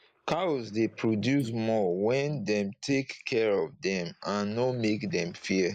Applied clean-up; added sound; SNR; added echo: neural mask model Resemble Enhance denoiser.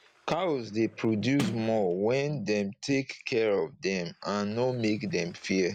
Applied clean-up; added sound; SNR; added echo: none; Sliding door; 16 dB; none.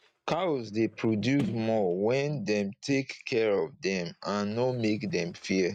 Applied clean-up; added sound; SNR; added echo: neural mask model RNNoise.